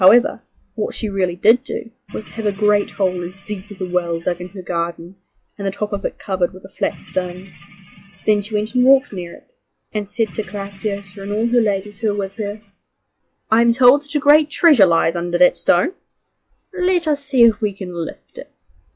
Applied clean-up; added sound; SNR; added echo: classical method log-MMSE.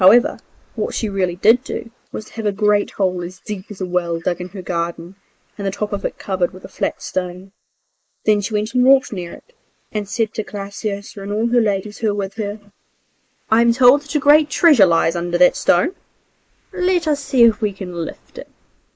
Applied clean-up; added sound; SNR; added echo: neural mask model Resemble Enhance denoiser.